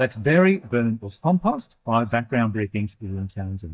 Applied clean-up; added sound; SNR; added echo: neural mask model DeepFilterNet 3.